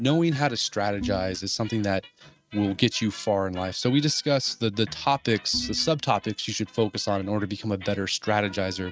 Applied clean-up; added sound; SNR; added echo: neural mask model RNNoise.